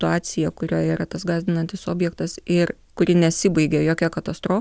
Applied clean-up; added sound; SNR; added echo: none; none; none; none.